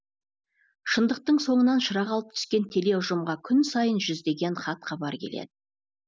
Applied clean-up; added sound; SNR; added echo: none; none; none; none.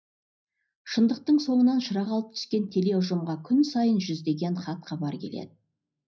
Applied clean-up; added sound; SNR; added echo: none; none; none; reverberation time 0.4 s.